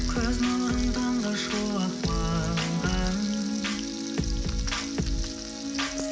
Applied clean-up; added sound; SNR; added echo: none; Frying (food); 12 dB; reverberation time 2.0 s.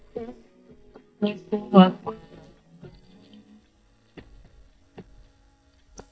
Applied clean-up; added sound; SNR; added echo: neural mask model DeepFilterNet 3.